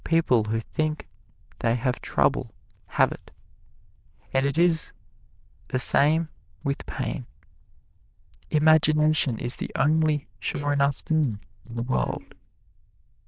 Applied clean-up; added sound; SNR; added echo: neural diffusion model UNIVERSE++.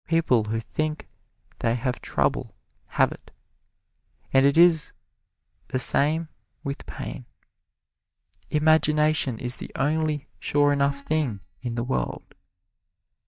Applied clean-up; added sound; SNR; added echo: neural mask model DeepFilterNet 3.